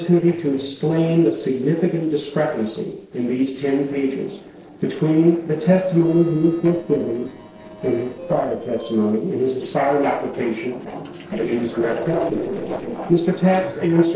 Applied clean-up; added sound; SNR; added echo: neural separator model SepFormer DNS4.